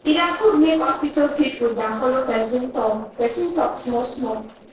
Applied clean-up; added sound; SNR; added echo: neural separator model SepFormer DNS4.